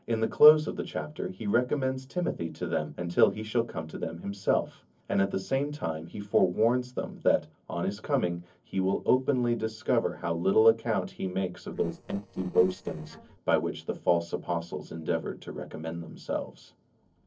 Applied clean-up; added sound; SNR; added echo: neural separator model SepFormer DNS4.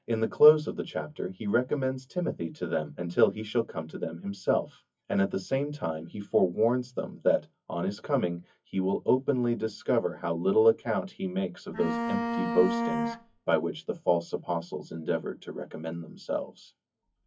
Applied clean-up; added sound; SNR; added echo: classical method WPE with log-MMSE.